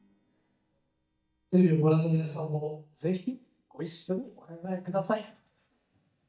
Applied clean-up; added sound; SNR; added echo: neural mask model DeepFilterNet 3.